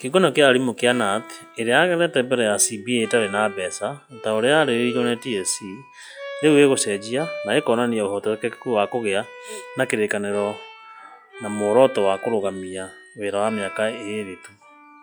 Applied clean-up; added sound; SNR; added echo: classical method log-MMSE.